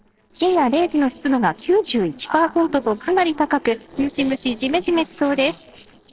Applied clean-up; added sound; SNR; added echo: neural separator model SepFormer DNS4.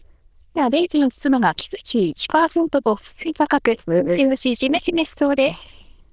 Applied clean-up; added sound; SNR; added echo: neural diffusion model UNIVERSE++.